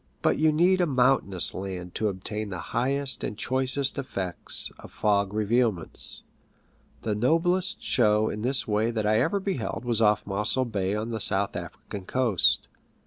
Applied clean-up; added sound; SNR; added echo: none; none; none; none.